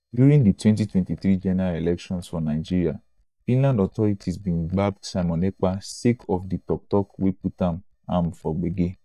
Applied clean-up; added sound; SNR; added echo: neural mask model DeepFilterNet 3.